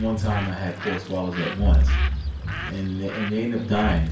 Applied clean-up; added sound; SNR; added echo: none; Bird; 14 dB; reverberation time 0.4 s.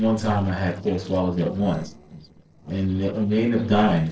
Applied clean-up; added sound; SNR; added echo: neural separator model SepFormer DNS4.